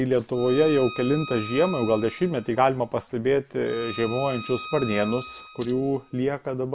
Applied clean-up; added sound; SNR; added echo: none; Bowed string instrument; 15 dB; none.